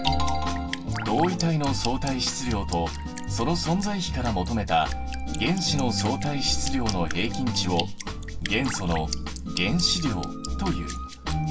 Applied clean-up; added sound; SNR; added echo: none; Drip; 15 dB; reverberation time 0.2 s.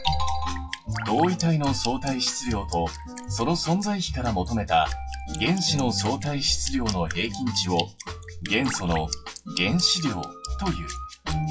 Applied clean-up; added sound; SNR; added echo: classical method WPE with log-MMSE.